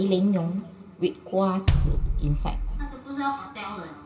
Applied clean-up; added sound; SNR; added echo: none; Bass drum; -2 dB; reverberation time 2.0 s.